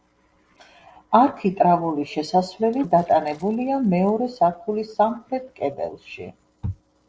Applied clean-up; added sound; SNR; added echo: neural separator model SepFormer DNS4.